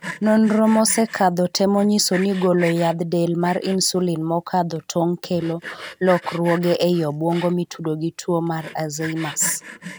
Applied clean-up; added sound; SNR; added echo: none; Sawing; 17 dB; none.